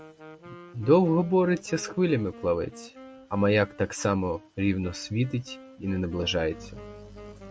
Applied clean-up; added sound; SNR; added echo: none; Wind instrument, woodwind instrument; 20 dB; none.